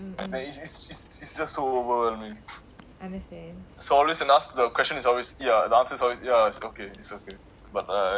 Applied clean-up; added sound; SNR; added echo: none; none; none; none.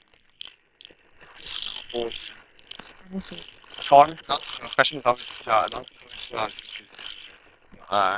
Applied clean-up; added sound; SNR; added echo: neural separator model SepFormer WHAM!.